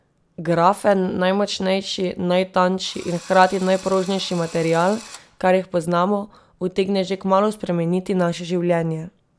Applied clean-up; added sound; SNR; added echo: none; Drill; 19 dB; none.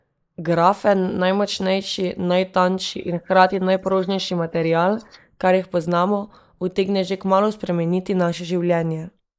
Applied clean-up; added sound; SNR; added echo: neural mask model Resemble Enhance denoiser.